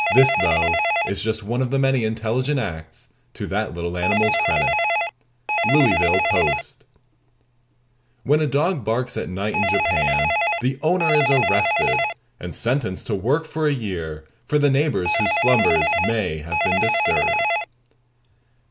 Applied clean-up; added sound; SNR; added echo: none; Telephone; 1 dB; none.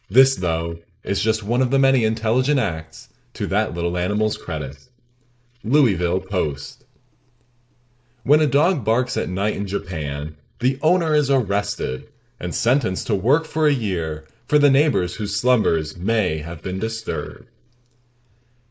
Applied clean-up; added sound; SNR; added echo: neural mask model Resemble Enhance denoiser.